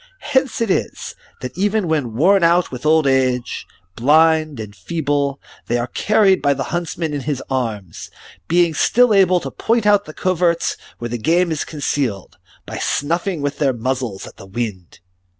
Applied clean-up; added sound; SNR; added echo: none; none; none; none.